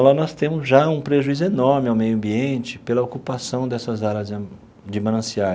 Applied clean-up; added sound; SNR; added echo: none; none; none; none.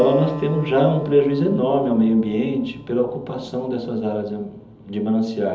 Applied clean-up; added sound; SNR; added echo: none; Acoustic guitar; 16 dB; reverberation time 1.2 s.